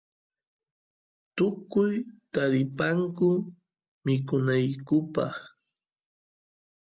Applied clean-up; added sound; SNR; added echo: none; none; none; none.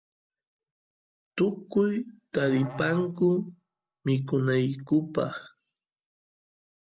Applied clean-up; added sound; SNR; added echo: none; Musical instrument; 15 dB; none.